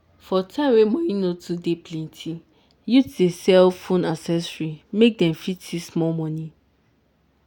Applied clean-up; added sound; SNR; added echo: none; none; none; none.